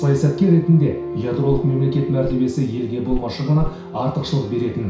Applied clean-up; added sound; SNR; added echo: none; Walk, footsteps; 12 dB; reverberation time 0.6 s.